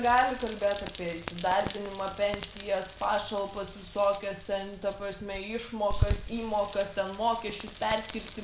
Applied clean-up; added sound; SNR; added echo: none; Rain; 3 dB; none.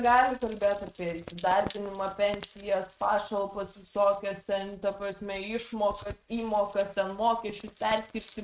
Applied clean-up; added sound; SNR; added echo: neural mask model RNNoise.